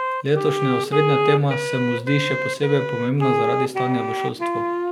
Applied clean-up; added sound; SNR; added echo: none; Wind instrument, woodwind instrument; 1 dB; none.